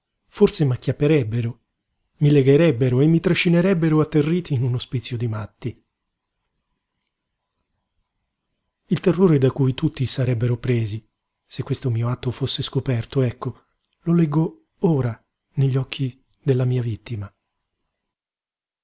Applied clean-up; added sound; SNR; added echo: none; none; none; none.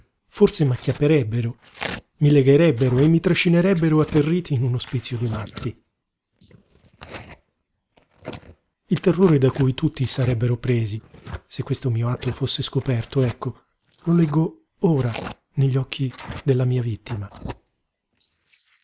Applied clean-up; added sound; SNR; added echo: neural mask model Resemble Enhance denoiser.